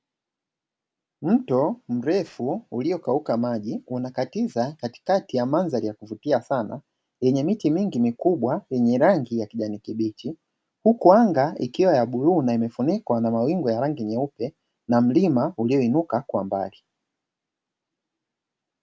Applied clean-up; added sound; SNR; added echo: none; none; none; none.